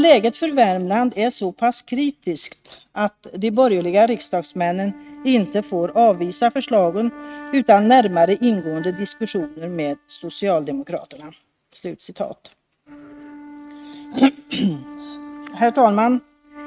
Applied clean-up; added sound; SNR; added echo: neural mask model RNNoise.